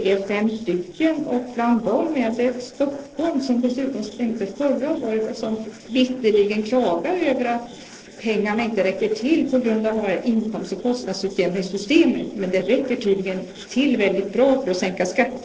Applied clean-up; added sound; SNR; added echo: neural separator model SepFormer DNS4.